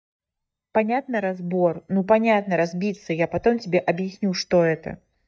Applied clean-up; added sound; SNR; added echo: neural mask model DeepFilterNet 3.